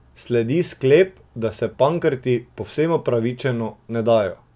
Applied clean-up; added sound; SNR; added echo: none; none; none; none.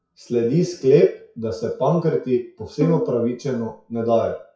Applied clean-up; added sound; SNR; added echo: classical method WPE with log-MMSE.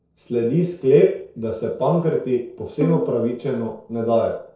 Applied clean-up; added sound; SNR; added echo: neural separator model SepFormer DNS4.